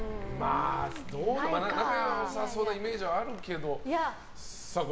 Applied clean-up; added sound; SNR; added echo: none; none; none; none.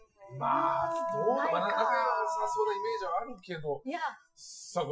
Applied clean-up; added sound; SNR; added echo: classical method Wiener filter.